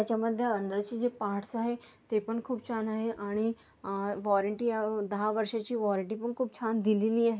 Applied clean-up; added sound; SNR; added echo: none; none; none; none.